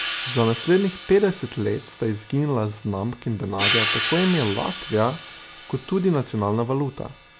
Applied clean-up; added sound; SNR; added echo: none; Hi-hat; 4 dB; none.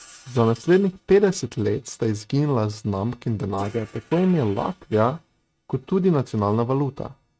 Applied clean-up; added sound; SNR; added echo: neural mask model RNNoise.